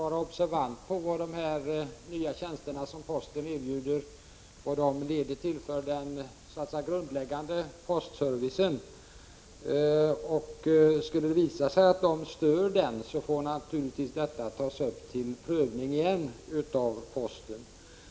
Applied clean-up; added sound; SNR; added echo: none; none; none; none.